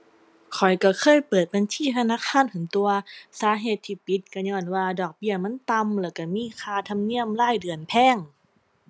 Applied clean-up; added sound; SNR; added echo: none; none; none; none.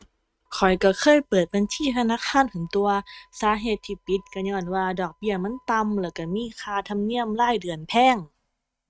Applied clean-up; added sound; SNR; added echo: neural mask model RNNoise.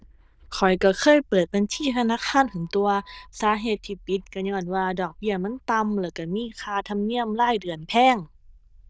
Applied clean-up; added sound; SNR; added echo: neural diffusion model UNIVERSE++.